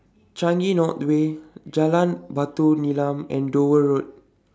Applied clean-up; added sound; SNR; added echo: none; none; none; none.